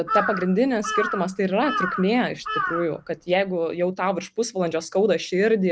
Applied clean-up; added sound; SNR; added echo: none; Bird vocalization, bird call, bird song / Crow; 6 dB; none.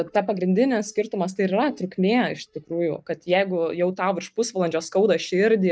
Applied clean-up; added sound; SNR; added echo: neural mask model DeepFilterNet 3.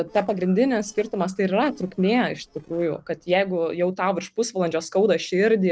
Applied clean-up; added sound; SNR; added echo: neural separator model SepFormer DNS4.